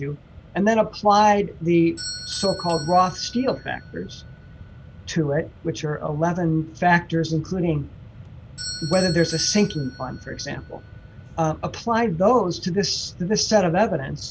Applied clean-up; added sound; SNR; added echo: none; Bell / Doorbell + Mechanisms; 15 dB; none.